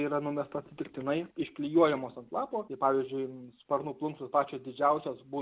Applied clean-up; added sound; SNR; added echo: none; none; none; none.